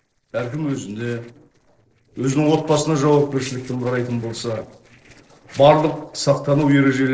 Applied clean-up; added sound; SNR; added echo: neural separator model SepFormer DNS4.